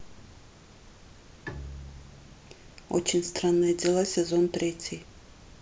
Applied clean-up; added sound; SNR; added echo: none; Bowed string instrument; 17 dB; none.